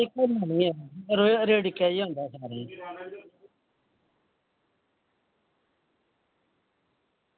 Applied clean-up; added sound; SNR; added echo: none; none; none; none.